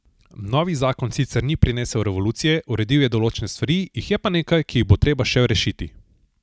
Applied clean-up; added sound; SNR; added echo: none; none; none; none.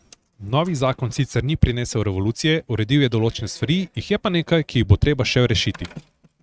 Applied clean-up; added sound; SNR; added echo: neural mask model RNNoise.